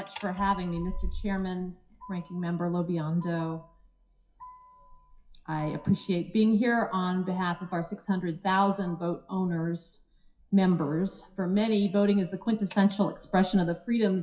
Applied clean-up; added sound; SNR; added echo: classical method WPE with log-MMSE.